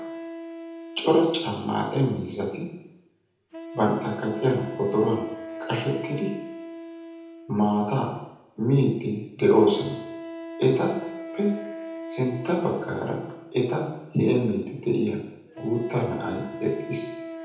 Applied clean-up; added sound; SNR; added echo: none; Wind instrument, woodwind instrument; 13 dB; reverberation time 0.8 s.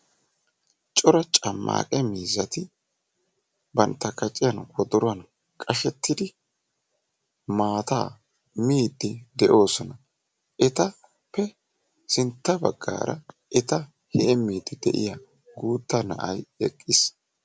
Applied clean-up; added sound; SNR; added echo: none; none; none; none.